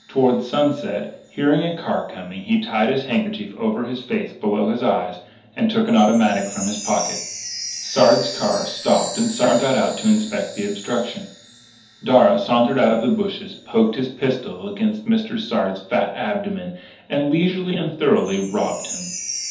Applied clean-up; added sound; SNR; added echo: none; Chime; 15 dB; reverberation time 0.6 s.